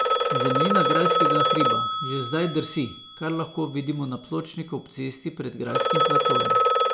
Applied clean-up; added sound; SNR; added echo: none; Telephone; -4 dB; none.